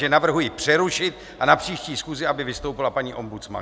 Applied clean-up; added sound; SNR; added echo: none; none; none; none.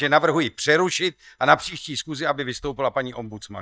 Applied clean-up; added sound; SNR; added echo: neural mask model DeepFilterNet 3.